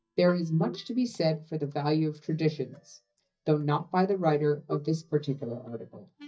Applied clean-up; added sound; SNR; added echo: neural mask model DeepFilterNet 3.